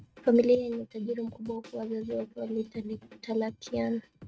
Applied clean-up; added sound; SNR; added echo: neural mask model RNNoise.